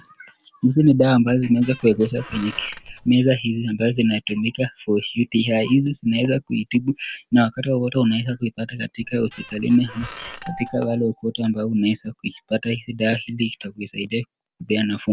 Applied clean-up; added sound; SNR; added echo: none; Squeak; 18 dB; none.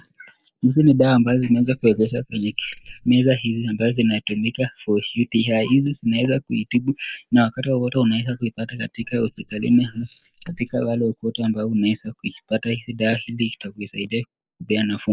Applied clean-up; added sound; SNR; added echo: neural mask model Resemble Enhance denoiser.